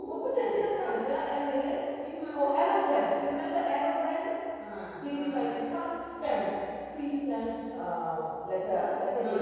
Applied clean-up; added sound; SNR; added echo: none; none; none; reverberation time 2.2 s.